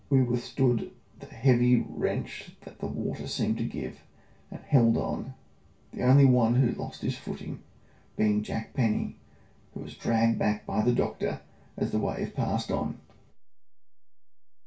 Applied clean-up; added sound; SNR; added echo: none; none; none; reverberation time 0.2 s.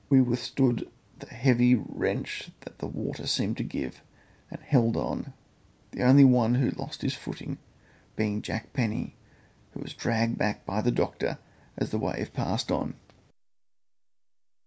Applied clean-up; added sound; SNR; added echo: none; none; none; none.